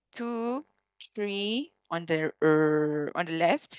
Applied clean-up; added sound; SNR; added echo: neural mask model DeepFilterNet 3.